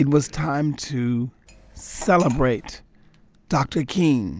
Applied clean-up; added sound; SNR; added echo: none; Cutlery, silverware; 19 dB; none.